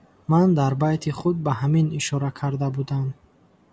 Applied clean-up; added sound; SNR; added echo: none; none; none; none.